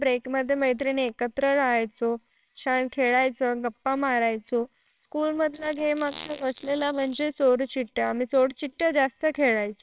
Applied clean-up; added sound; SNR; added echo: neural separator model SepFormer WHAMR!.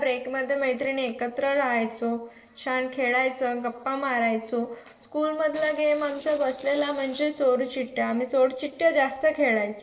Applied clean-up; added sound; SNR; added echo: neural separator model SepFormer DNS4.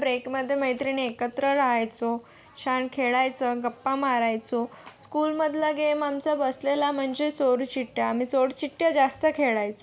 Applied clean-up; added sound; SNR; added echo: none; none; none; none.